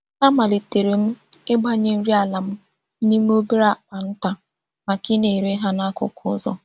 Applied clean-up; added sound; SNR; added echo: none; none; none; none.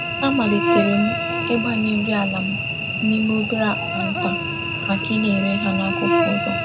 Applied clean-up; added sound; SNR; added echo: none; Cricket / Buzz; 1 dB; reverberation time 0.2 s.